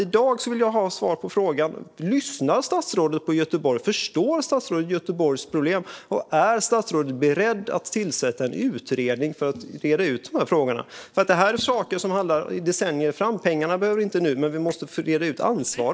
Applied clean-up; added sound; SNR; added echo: neural separator model SepFormer DNS4.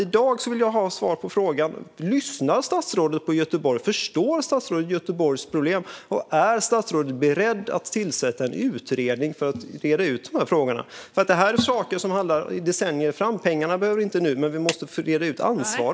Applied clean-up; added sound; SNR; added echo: none; Clapping; 14 dB; none.